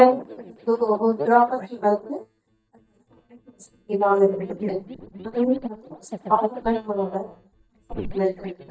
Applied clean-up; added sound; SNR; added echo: neural mask model DeepFilterNet 3.